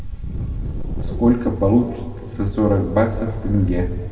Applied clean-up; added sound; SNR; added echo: none; Wind; 6 dB; reverberation time 1.7 s.